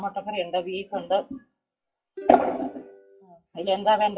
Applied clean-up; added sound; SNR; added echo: classical method WPE with log-MMSE.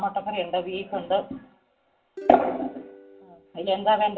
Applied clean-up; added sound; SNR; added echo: none; Plucked string instrument; 16 dB; reverberation time 0.3 s.